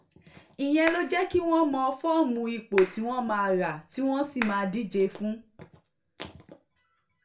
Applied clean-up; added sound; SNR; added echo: none; Clapping; 13 dB; reverberation time 0.2 s.